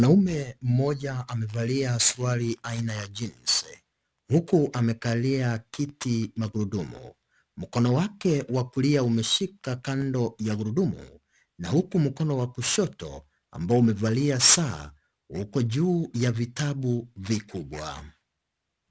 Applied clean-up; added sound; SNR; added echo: none; none; none; none.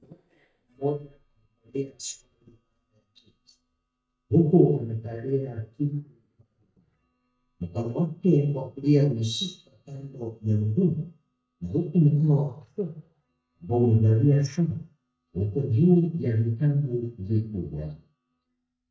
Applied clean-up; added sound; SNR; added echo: neural mask model DeepFilterNet 3.